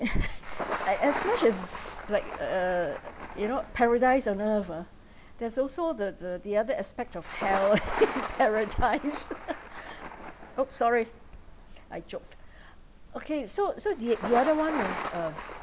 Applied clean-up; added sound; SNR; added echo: none; Thunder; 10 dB; none.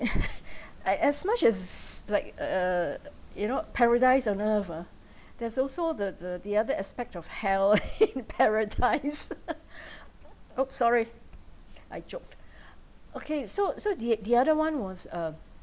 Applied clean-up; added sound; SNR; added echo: none; none; none; none.